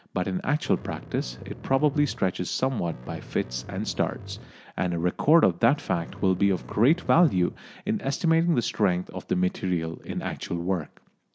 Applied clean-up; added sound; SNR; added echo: none; Bass guitar; 15 dB; none.